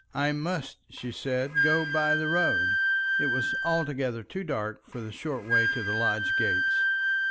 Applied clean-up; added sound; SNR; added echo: none; Wind instrument, woodwind instrument; -3 dB; none.